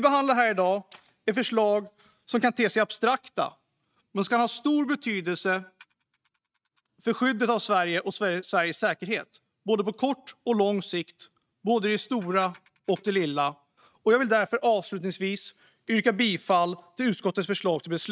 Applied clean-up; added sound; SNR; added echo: neural mask model RNNoise.